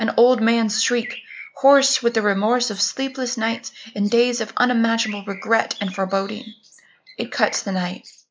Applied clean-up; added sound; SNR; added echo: neural mask model Resemble Enhance denoiser.